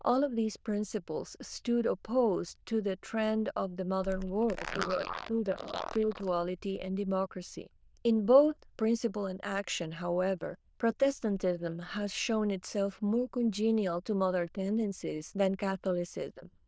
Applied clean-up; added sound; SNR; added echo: neural diffusion model UNIVERSE++.